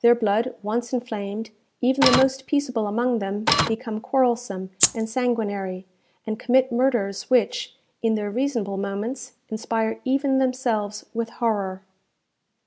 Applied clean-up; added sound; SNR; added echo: none; Rattle (instrument) + Printer; -3 dB; none.